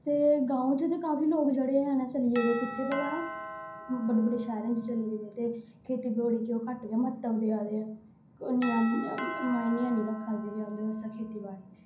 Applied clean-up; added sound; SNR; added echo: none; Doorbell; 13 dB; reverberation time 0.6 s.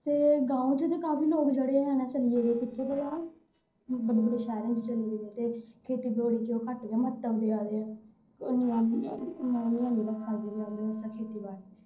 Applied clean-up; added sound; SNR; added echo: neural separator model SepFormer DNS4.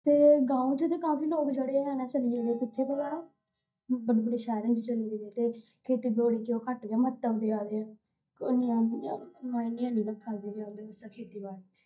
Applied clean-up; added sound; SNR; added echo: neural mask model DeepFilterNet 3.